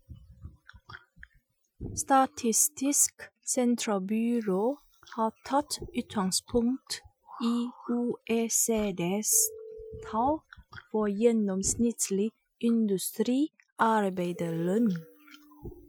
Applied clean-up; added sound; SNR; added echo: classical method Wiener filter.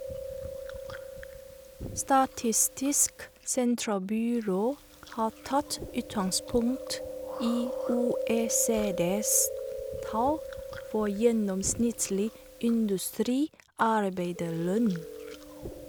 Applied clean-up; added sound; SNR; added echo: none; Chewing, mastication + Telephone; 9 dB; none.